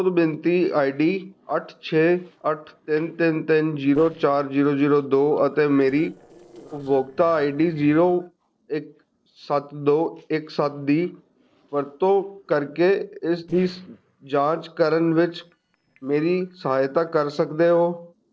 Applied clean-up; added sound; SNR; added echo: neural separator model SepFormer DNS4.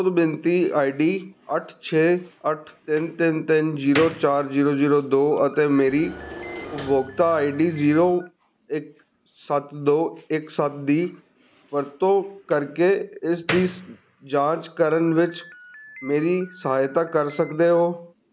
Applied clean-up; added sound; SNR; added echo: none; Slam + Engine / Mechanisms; 18 dB; none.